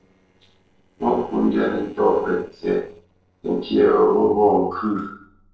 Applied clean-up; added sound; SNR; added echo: neural separator model SepFormer DNS4.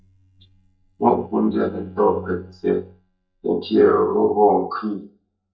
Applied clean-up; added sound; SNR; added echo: neural mask model DeepFilterNet 3.